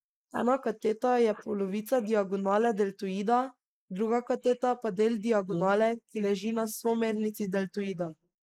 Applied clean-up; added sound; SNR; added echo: neural mask model Resemble Enhance denoiser.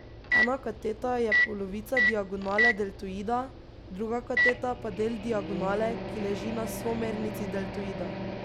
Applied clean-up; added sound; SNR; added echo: none; Microwave oven; -1 dB; none.